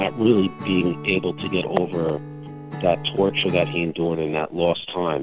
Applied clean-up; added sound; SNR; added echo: none; Acoustic guitar / Strum; 12 dB; none.